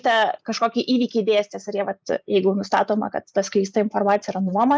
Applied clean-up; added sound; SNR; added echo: neural mask model Resemble Enhance denoiser.